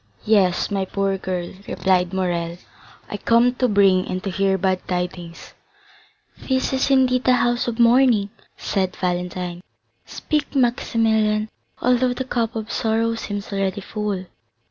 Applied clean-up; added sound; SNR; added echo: none; none; none; none.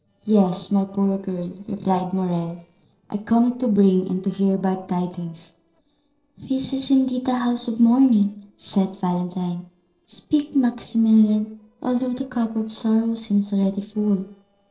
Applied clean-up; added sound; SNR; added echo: neural separator model SepFormer DNS4.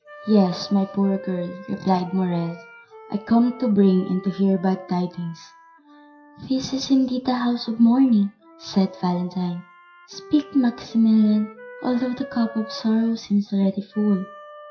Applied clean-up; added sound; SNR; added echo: classical method WPE with log-MMSE.